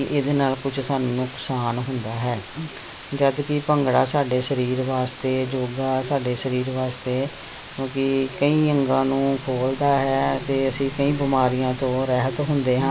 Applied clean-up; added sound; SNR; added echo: none; Water; 14 dB; none.